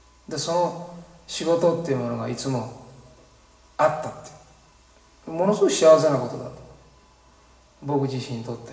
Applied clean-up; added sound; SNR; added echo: none; none; none; reverberation time 1.2 s.